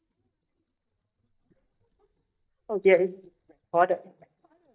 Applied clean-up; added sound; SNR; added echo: neural mask model DeepFilterNet 3.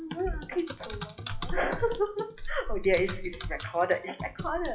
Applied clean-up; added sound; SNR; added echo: classical method WPE with log-MMSE.